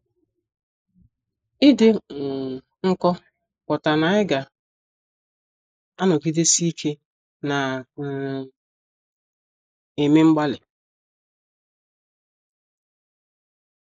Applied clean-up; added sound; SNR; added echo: neural mask model Resemble Enhance denoiser.